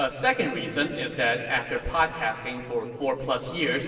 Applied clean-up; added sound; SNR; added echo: neural separator model SepFormer DNS4.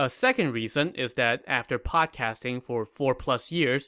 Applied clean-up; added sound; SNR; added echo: none; none; none; none.